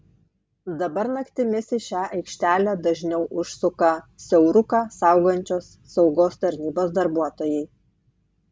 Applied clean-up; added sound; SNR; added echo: none; none; none; none.